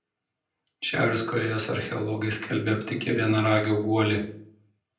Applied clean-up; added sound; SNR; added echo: none; none; none; reverberation time 0.6 s.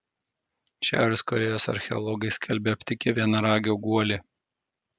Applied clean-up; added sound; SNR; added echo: none; none; none; none.